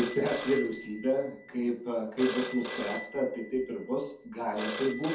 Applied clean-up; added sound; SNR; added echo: none; Telephone; 10 dB; reverberation time 0.5 s.